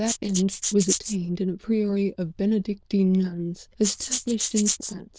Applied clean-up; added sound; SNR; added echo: neural diffusion model UNIVERSE++.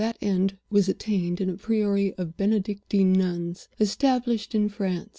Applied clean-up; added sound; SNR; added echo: none; none; none; none.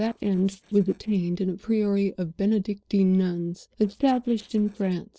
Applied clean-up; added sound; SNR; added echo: neural separator model SepFormer DNS4.